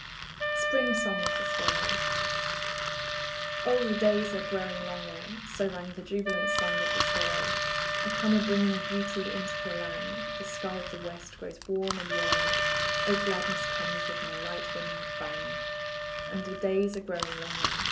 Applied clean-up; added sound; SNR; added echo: none; Engine + Wind instrument, woodwind instrument; -2 dB; none.